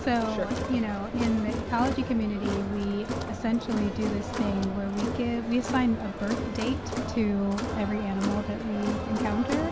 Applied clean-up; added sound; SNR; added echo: none; Crowd; 3 dB; none.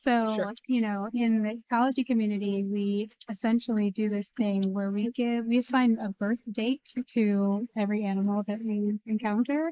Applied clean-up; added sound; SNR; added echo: neural mask model Resemble Enhance denoiser.